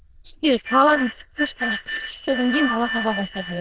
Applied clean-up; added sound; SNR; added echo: neural diffusion model UNIVERSE++.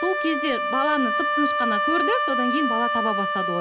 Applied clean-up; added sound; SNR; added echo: none; Wind instrument, woodwind instrument; -2 dB; none.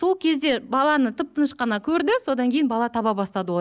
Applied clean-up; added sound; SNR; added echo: none; none; none; none.